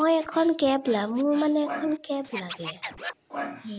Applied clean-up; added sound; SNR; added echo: none; Scratching (performance technique); 12 dB; none.